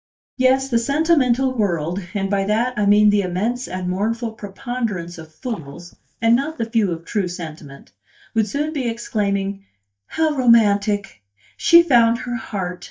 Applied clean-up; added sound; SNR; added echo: neural mask model DeepFilterNet 3.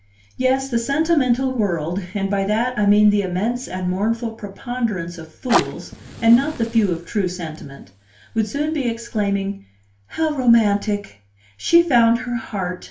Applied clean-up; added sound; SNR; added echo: none; Fire; 11 dB; reverberation time 0.3 s.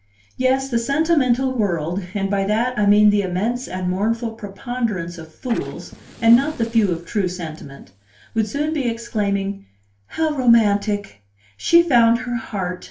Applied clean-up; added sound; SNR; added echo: neural separator model SepFormer DNS4.